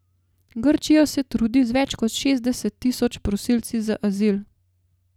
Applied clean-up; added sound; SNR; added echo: none; none; none; none.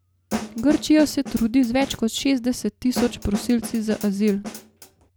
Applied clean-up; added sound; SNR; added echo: none; Snare drum; 11 dB; none.